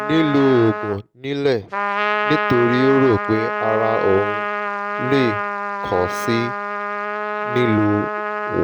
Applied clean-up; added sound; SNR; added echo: none; Trumpet; 3 dB; none.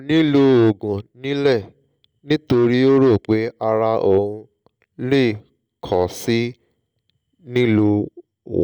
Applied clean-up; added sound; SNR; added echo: none; none; none; none.